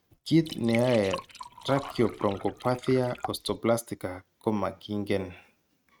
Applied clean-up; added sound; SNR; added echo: neural mask model RNNoise.